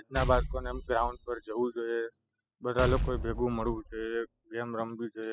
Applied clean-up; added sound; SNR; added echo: classical method spectral subtraction.